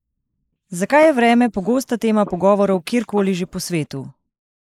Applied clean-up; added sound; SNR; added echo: neural mask model Resemble Enhance denoiser.